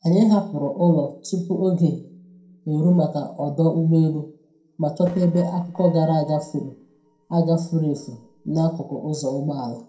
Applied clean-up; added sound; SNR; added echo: neural separator model SepFormer DNS4.